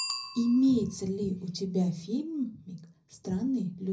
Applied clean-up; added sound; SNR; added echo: none; Bicycle bell; 15 dB; reverberation time 0.4 s.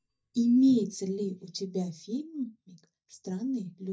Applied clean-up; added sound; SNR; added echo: neural mask model DeepFilterNet 3.